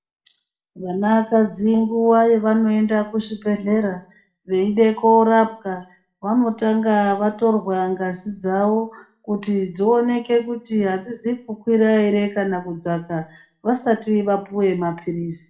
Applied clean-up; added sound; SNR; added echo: none; none; none; reverberation time 0.4 s.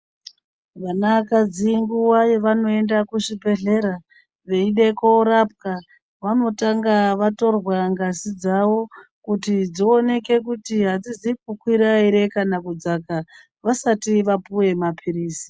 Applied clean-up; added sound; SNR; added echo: none; none; none; none.